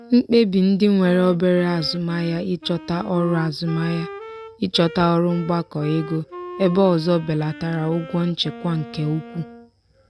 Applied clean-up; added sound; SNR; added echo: none; Wind instrument, woodwind instrument; 16 dB; none.